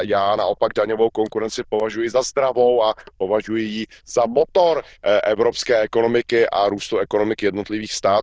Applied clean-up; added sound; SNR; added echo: neural diffusion model UNIVERSE++.